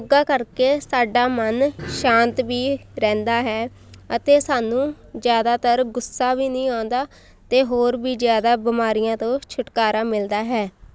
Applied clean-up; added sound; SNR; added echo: none; none; none; none.